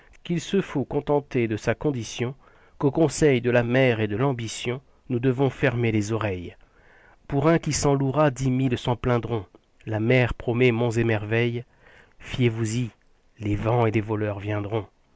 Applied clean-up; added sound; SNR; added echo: none; none; none; none.